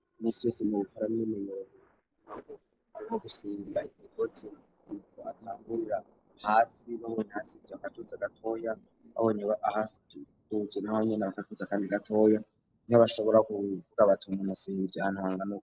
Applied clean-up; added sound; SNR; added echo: neural separator model SepFormer DNS4.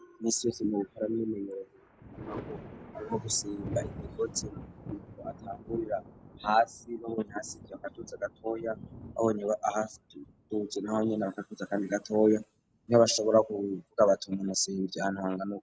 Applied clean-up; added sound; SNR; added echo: none; Thunder; 17 dB; none.